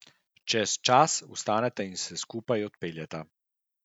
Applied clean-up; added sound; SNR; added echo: none; none; none; none.